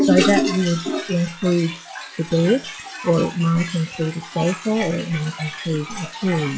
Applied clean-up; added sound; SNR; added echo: classical method log-MMSE.